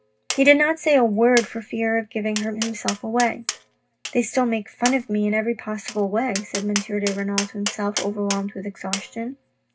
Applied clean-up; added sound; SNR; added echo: none; Tap; 11 dB; reverberation time 0.2 s.